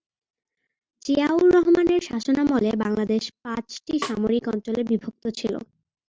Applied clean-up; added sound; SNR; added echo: none; Snare drum; 15 dB; none.